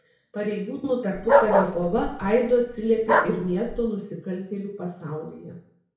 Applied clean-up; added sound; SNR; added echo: none; Bark; -2 dB; reverberation time 0.6 s.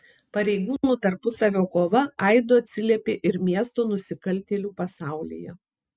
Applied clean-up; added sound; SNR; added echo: none; none; none; none.